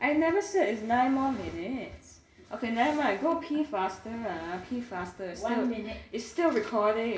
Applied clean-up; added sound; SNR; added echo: none; none; none; reverberation time 0.8 s.